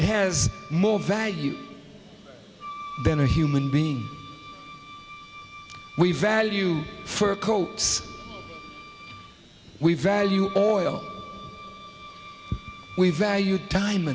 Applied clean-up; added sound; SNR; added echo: none; Wind instrument, woodwind instrument; 16 dB; none.